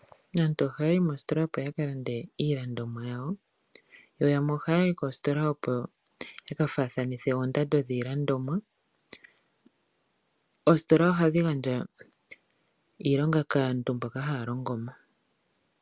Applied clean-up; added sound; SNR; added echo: none; none; none; none.